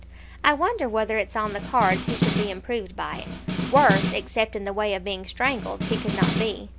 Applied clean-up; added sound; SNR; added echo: none; Snare drum; 2 dB; none.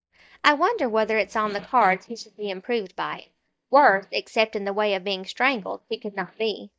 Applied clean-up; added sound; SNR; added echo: neural mask model DeepFilterNet 3.